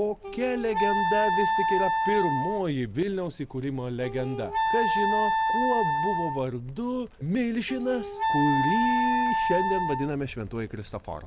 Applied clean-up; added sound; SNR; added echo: none; Wind instrument, woodwind instrument; -1 dB; none.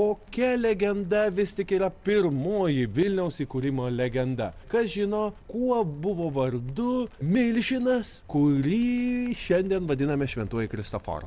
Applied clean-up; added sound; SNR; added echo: none; none; none; none.